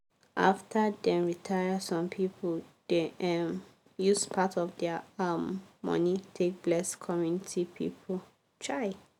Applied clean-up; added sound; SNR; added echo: none; none; none; none.